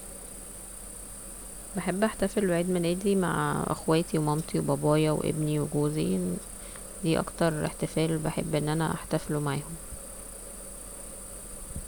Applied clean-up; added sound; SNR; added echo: none; Cricket; 15 dB; none.